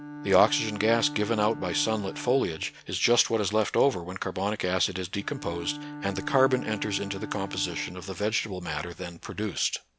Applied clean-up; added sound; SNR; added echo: none; Bowed string instrument; 14 dB; none.